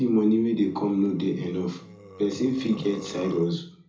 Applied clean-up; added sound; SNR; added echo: none; Burping, eructation; 19 dB; reverberation time 0.4 s.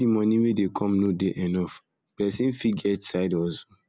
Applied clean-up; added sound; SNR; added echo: none; none; none; none.